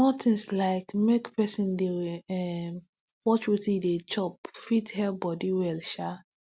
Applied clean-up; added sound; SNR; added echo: none; none; none; none.